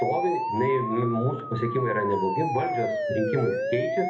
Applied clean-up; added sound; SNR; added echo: none; Siren; 2 dB; reverberation time 0.7 s.